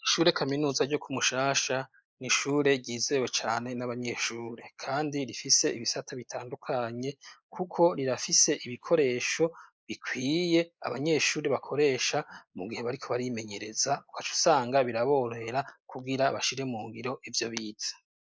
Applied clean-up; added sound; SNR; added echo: neural mask model Resemble Enhance denoiser.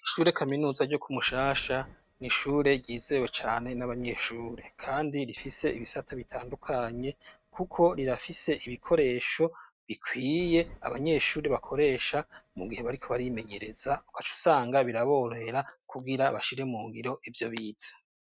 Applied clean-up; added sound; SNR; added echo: neural mask model RNNoise.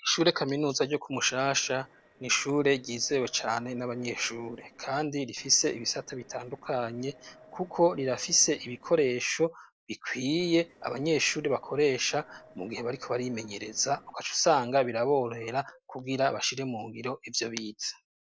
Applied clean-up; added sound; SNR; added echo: neural separator model SepFormer DNS4.